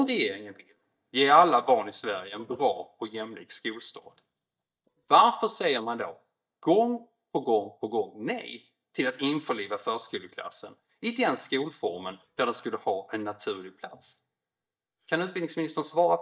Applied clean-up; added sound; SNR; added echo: neural mask model DeepFilterNet 3.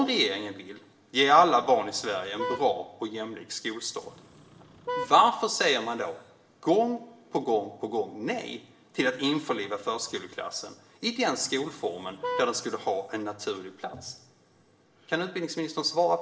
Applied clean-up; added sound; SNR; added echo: none; Vehicle horn, car horn, honking; 9 dB; reverberation time 0.8 s.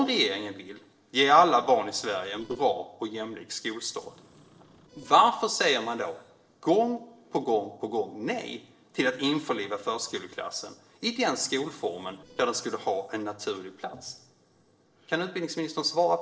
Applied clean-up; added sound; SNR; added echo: neural separator model SepFormer DNS4.